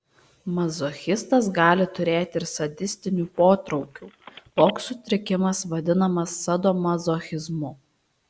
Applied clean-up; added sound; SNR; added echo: none; Telephone; 17 dB; none.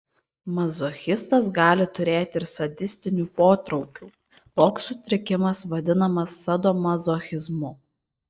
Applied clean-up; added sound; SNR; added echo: neural mask model DeepFilterNet 3.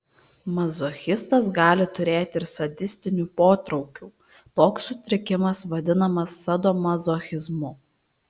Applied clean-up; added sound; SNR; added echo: none; none; none; none.